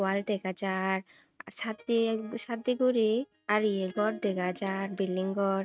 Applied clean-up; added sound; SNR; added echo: neural mask model RNNoise.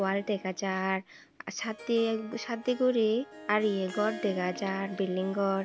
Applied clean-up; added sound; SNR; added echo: none; Harp; 16 dB; none.